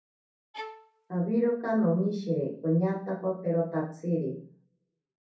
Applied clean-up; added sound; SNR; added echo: none; Bowed string instrument; 16 dB; reverberation time 0.6 s.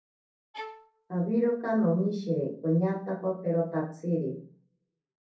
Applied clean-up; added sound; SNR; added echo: neural separator model SepFormer DNS4.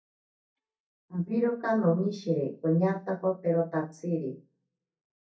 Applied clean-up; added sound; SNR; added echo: neural mask model DeepFilterNet 3.